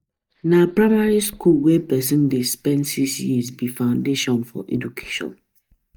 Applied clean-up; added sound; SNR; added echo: neural mask model DeepFilterNet 3.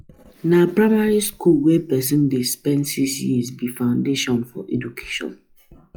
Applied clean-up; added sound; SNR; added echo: classical method log-MMSE.